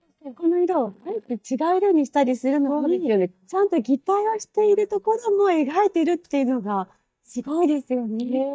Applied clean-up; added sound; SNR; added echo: neural mask model DeepFilterNet 3.